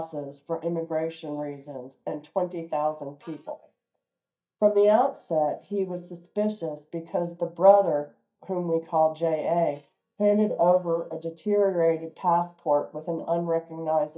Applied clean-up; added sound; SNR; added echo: neural mask model DeepFilterNet 3.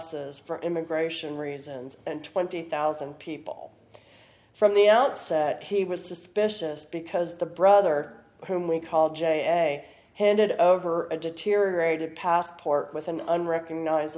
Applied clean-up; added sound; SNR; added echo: none; none; none; none.